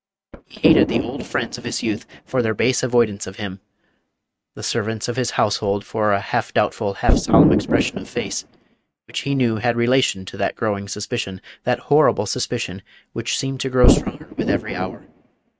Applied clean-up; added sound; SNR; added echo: neural mask model RNNoise.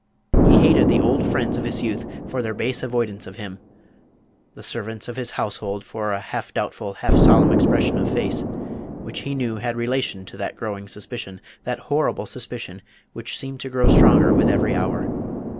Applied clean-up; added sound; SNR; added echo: none; Explosion; -5 dB; none.